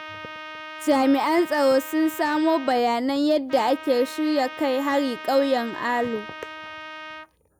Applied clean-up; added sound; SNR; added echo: none; Trumpet; 15 dB; none.